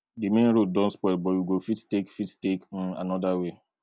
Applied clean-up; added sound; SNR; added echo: none; none; none; none.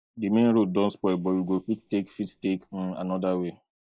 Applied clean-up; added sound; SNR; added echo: neural mask model Resemble Enhance denoiser.